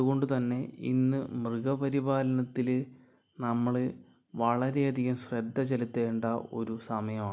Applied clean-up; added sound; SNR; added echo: none; none; none; none.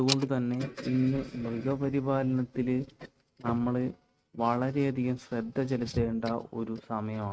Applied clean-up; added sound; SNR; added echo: neural mask model RNNoise.